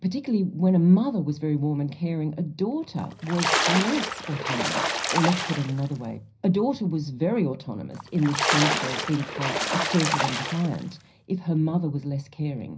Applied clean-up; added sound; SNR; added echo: none; Splash, splatter; 2 dB; reverberation time 0.4 s.